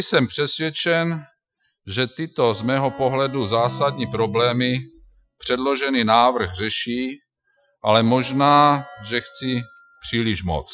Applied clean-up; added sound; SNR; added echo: classical method Wiener filter.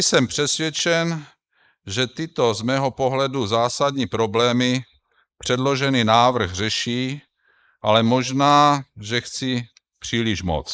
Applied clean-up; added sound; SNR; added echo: neural mask model Resemble Enhance denoiser.